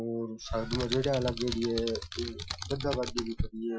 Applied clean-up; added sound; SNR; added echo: classical method Wiener filter.